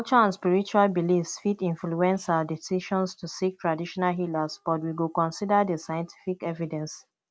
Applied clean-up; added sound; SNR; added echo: none; none; none; none.